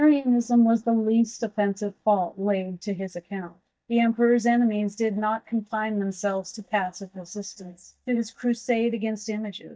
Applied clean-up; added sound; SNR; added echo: neural mask model DeepFilterNet 3.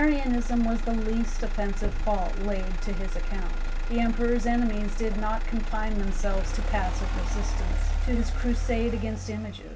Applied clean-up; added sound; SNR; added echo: none; Motor vehicle (road); -4 dB; reverberation time 0.2 s.